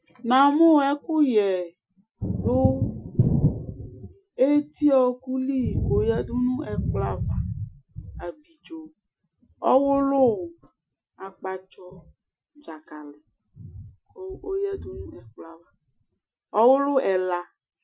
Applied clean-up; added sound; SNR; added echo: classical method Wiener filter.